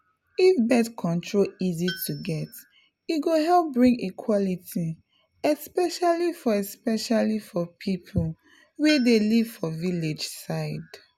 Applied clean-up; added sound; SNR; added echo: none; Tools; 14 dB; none.